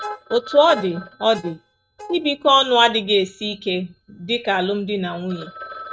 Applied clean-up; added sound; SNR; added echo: neural mask model RNNoise.